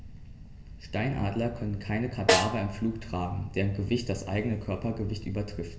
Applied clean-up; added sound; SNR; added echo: none; Snare drum; 1 dB; reverberation time 1.4 s.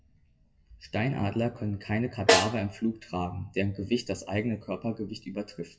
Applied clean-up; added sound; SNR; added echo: classical method WPE with log-MMSE.